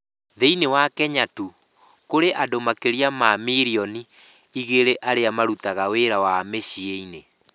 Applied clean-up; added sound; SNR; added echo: none; none; none; none.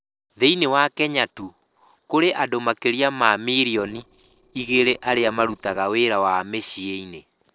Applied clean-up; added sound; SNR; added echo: neural separator model SepFormer DNS4.